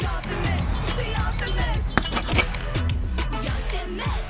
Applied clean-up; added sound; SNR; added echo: none; Writing + Boom; 4 dB; none.